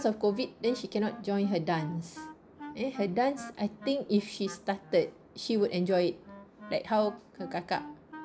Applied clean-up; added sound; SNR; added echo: none; Wind instrument, woodwind instrument; 17 dB; none.